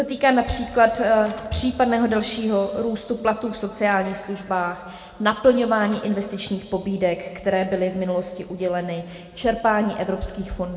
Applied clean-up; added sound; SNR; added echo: none; Printer; 19 dB; reverberation time 2.1 s.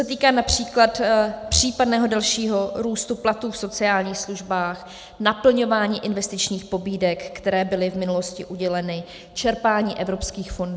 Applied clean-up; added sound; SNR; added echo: none; none; none; none.